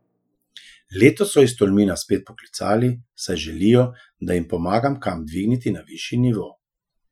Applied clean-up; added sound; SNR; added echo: classical method Wiener filter.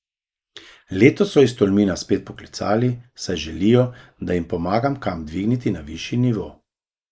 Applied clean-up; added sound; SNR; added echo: neural mask model Resemble Enhance denoiser.